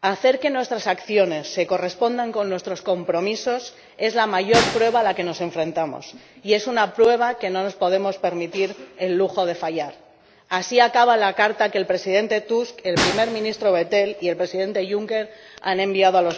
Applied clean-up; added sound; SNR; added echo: none; Snare drum; 9 dB; none.